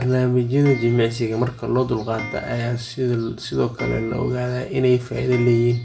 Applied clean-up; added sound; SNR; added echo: none; Clock; 18 dB; reverberation time 0.3 s.